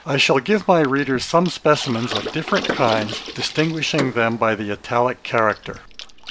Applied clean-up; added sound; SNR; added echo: none; Water / Splash, splatter + Door / Car; 11 dB; none.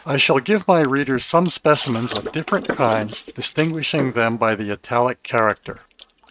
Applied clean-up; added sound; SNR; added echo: neural mask model RNNoise.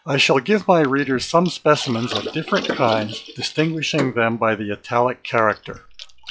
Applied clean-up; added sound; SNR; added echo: classical method log-MMSE.